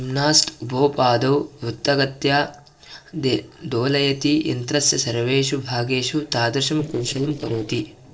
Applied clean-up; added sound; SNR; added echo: neural separator model SepFormer DNS4.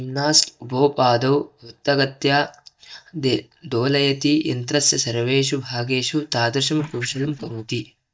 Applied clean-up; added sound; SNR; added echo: neural mask model DeepFilterNet 3.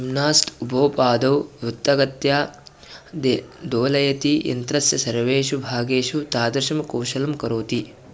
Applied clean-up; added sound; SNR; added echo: none; none; none; none.